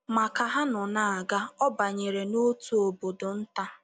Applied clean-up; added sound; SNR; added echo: none; none; none; none.